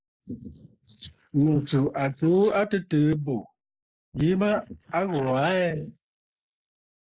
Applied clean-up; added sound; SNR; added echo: neural mask model Resemble Enhance denoiser.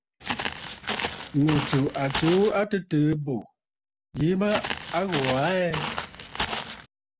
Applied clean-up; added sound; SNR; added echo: none; Walk, footsteps; 4 dB; none.